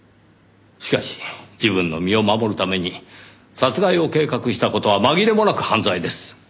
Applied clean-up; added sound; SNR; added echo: none; none; none; none.